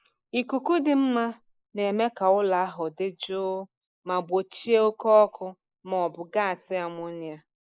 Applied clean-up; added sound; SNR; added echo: neural mask model Resemble Enhance denoiser.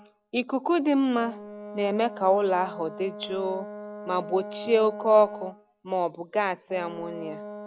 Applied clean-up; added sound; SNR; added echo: none; Brass instrument; 14 dB; none.